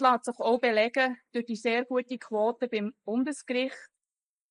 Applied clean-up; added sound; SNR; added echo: neural mask model Resemble Enhance denoiser.